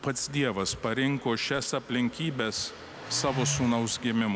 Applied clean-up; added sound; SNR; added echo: none; Engine starting; 12 dB; none.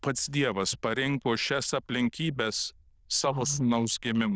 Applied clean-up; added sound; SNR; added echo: neural diffusion model UNIVERSE++.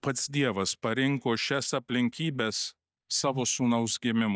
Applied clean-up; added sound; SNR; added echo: neural mask model DeepFilterNet 3.